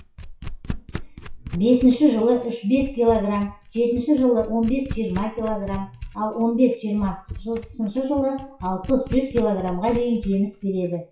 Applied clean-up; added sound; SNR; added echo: classical method WPE with log-MMSE.